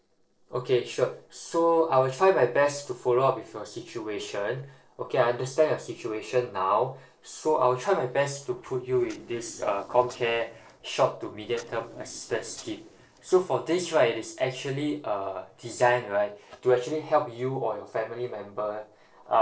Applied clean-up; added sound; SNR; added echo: neural separator model SepFormer DNS4.